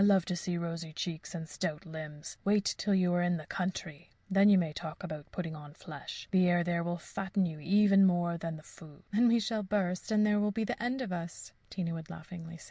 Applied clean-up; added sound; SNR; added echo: none; none; none; none.